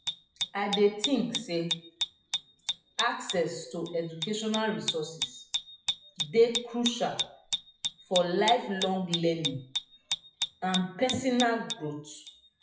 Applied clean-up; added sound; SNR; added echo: classical method WPE with log-MMSE.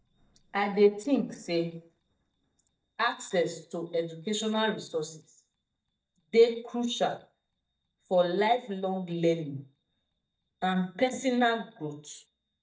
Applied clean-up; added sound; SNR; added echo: neural mask model DeepFilterNet 3.